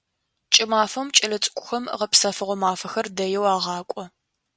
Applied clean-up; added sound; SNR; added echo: none; none; none; none.